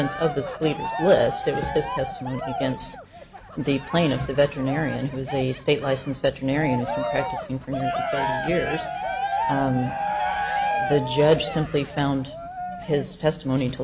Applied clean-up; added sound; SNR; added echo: none; Cheering; 5 dB; none.